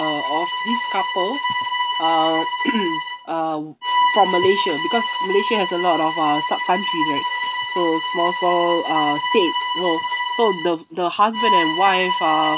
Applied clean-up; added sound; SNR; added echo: none; Bowed string instrument; 1 dB; none.